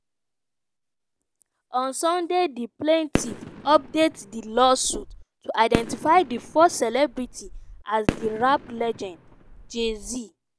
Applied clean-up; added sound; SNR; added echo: none; Fireworks; 9 dB; none.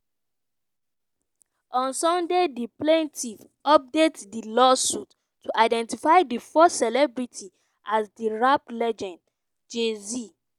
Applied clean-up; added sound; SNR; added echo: none; none; none; none.